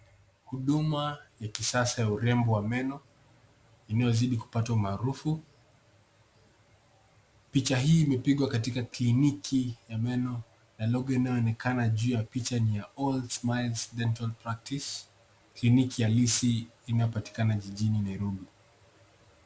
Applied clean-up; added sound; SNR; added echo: none; none; none; none.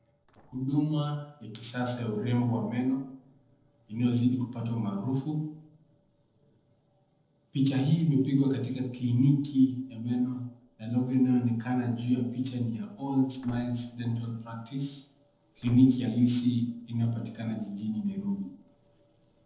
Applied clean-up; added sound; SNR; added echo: neural separator model SepFormer DNS4.